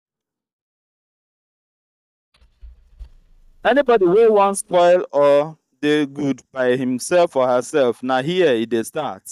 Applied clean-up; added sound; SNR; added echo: neural mask model DeepFilterNet 3.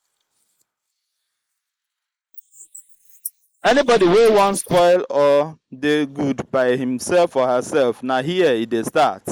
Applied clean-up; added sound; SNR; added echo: neural mask model Resemble Enhance denoiser.